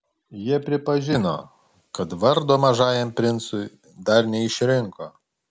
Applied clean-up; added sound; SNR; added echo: none; none; none; none.